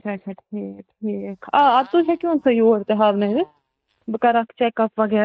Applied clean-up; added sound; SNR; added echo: neural mask model DeepFilterNet 3.